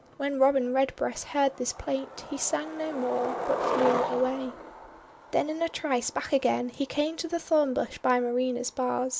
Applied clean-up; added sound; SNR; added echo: none; Skateboard; 9 dB; none.